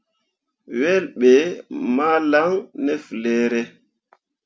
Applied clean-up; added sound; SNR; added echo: none; none; none; none.